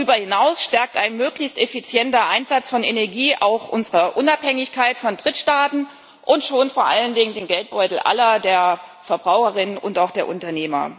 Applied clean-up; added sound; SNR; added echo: none; none; none; none.